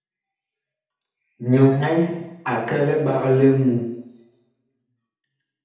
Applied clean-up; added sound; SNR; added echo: none; none; none; reverberation time 0.8 s.